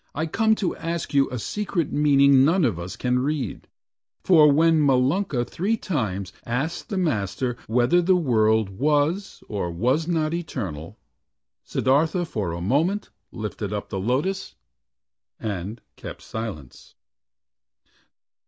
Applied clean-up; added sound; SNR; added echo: none; none; none; none.